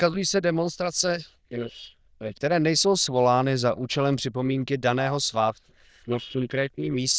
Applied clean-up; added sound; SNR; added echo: neural diffusion model UNIVERSE++.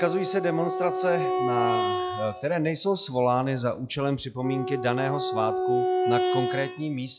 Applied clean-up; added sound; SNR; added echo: classical method log-MMSE.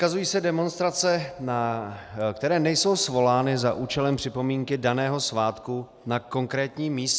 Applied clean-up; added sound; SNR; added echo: none; none; none; none.